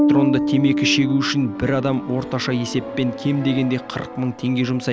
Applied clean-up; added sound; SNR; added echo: none; Bass guitar; 4 dB; none.